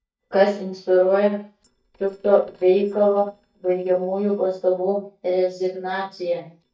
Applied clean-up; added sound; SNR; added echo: neural mask model DeepFilterNet 3.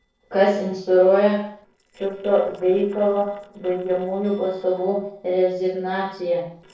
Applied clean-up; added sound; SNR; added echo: neural separator model SepFormer DNS4.